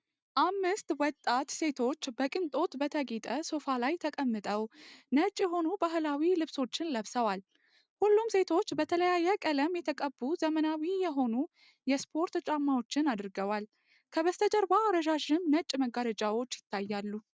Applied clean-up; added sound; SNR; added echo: none; none; none; none.